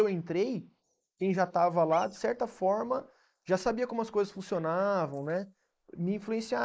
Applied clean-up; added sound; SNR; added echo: neural mask model Resemble Enhance denoiser.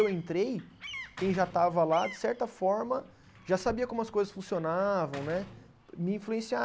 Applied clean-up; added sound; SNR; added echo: none; Sliding door / Slam + Bird vocalization, bird call, bird song; 18 dB; none.